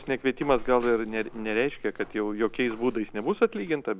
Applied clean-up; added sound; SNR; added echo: none; none; none; none.